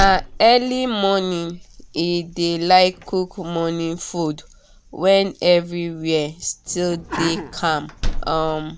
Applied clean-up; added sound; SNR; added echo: none; Slam + Sneeze; 10 dB; none.